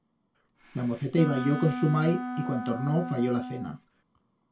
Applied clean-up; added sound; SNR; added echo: none; Wind instrument, woodwind instrument; 7 dB; reverberation time 0.2 s.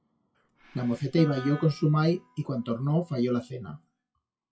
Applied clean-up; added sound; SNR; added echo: classical method WPE with log-MMSE.